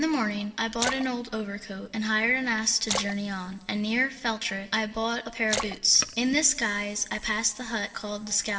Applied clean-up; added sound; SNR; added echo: none; Splash, splatter; 10 dB; reverberation time 2.1 s.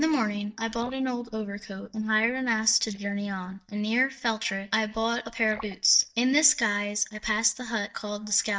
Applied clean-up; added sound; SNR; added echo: neural mask model DeepFilterNet 3.